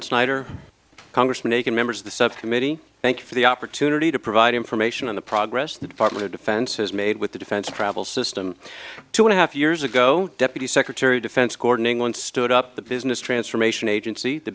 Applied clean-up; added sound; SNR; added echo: none; none; none; none.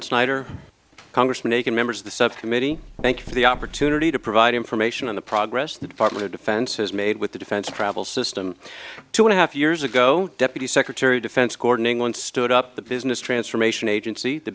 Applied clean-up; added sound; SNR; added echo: none; Knock; 16 dB; none.